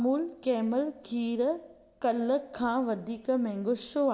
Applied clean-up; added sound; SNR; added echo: none; none; none; none.